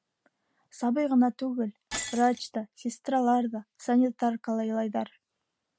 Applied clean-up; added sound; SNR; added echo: none; Shatter; 18 dB; none.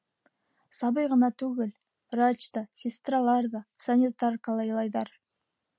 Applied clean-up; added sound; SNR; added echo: none; none; none; none.